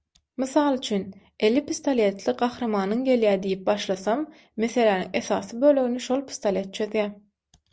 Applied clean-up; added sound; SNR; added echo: none; none; none; none.